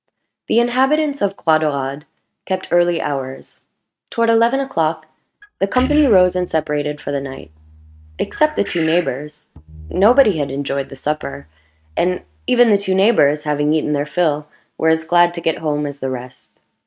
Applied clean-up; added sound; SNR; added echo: neural mask model RNNoise.